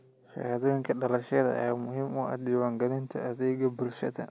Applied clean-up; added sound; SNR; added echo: none; none; none; none.